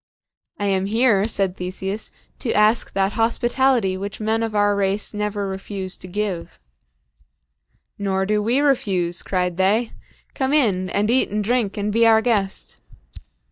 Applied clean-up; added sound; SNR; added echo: neural mask model DeepFilterNet 3.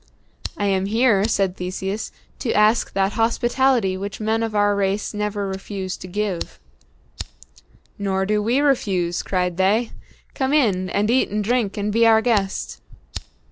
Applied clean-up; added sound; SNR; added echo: none; Fire; 19 dB; none.